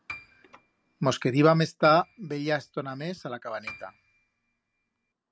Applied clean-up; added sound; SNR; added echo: none; Piano; 20 dB; none.